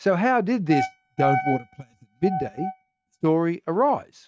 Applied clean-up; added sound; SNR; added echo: neural mask model RNNoise.